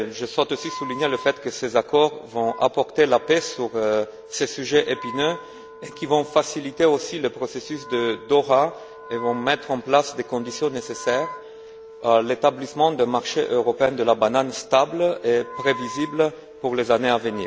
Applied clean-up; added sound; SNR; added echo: none; Wind instrument, woodwind instrument; 17 dB; none.